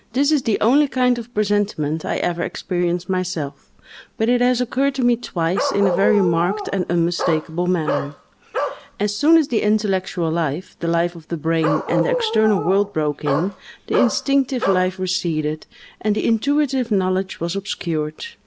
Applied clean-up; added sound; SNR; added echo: none; Bark; 5 dB; none.